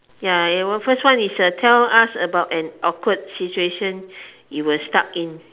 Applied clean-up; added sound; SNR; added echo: none; none; none; none.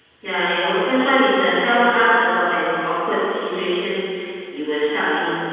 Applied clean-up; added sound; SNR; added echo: none; none; none; reverberation time 2.1 s.